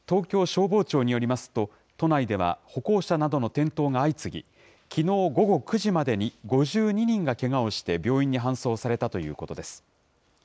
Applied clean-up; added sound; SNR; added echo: none; none; none; none.